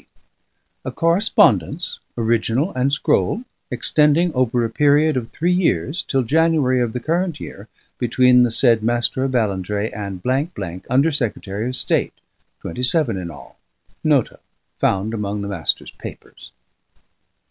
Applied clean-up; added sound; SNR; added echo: none; none; none; none.